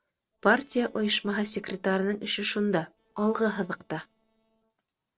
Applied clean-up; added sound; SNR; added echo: neural separator model SepFormer DNS4.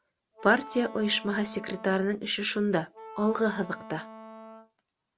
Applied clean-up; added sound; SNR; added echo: none; Wind instrument, woodwind instrument; 16 dB; none.